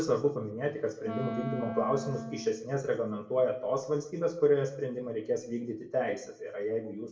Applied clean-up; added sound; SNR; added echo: none; Wind instrument, woodwind instrument; 7 dB; reverberation time 0.6 s.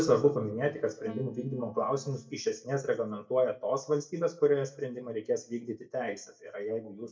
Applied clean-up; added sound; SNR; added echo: neural mask model DeepFilterNet 3.